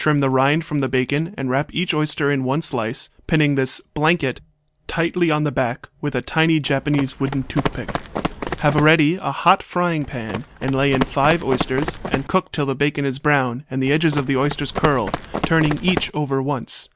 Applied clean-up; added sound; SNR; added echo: none; Run; 7 dB; none.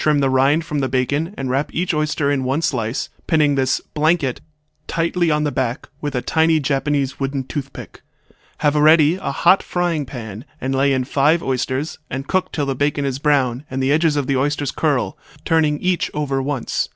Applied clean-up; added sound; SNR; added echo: none; none; none; none.